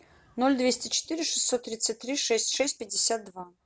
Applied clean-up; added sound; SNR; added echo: none; none; none; none.